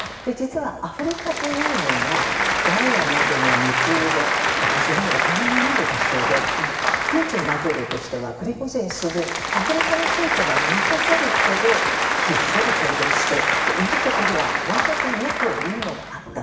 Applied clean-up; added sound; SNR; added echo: none; Applause; -4 dB; reverberation time 1.3 s.